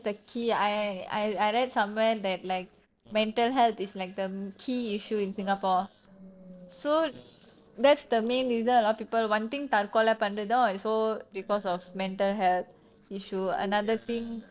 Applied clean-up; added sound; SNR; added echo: neural separator model SepFormer DNS4.